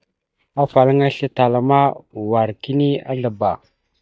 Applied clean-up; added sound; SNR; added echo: neural mask model DeepFilterNet 3.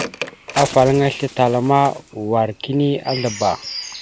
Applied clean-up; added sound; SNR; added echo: none; Bird; 13 dB; none.